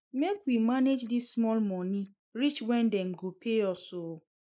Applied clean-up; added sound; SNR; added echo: neural mask model Resemble Enhance denoiser.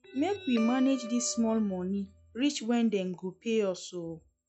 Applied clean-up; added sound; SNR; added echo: classical method log-MMSE.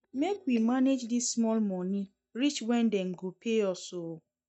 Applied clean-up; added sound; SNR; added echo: neural mask model DeepFilterNet 3.